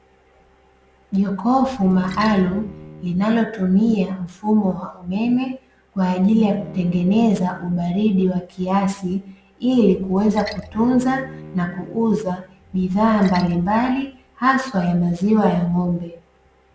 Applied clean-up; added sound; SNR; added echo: none; Splash, splatter + Bowed string instrument; 19 dB; none.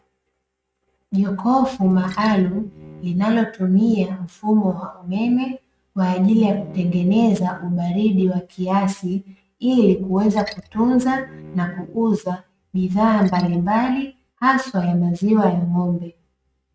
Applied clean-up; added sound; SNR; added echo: neural mask model RNNoise.